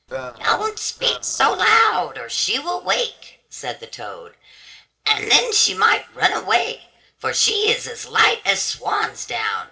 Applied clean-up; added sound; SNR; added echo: neural separator model SepFormer DNS4.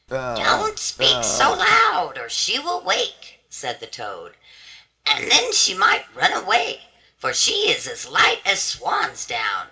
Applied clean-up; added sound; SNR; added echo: none; Burping, eructation; 5 dB; reverberation time 0.3 s.